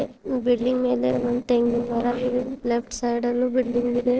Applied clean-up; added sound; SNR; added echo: neural separator model SepFormer DNS4.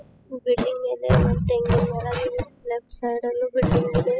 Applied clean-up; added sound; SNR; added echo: classical method spectral subtraction.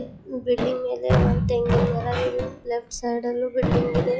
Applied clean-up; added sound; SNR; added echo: classical method log-MMSE.